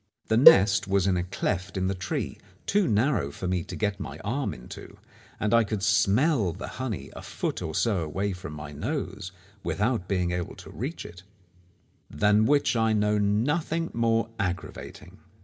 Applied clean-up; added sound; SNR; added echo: none; Cowbell; -3 dB; reverberation time 0.3 s.